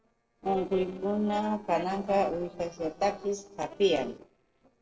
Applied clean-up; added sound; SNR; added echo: neural separator model SepFormer DNS4.